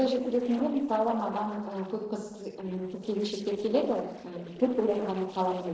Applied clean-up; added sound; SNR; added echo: neural separator model SepFormer DNS4.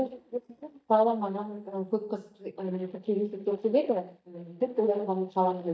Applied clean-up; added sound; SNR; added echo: neural mask model DeepFilterNet 3.